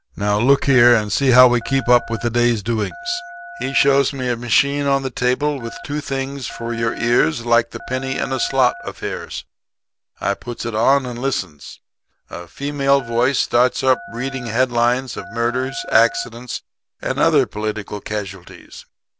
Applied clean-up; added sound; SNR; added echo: none; Telephone; 16 dB; none.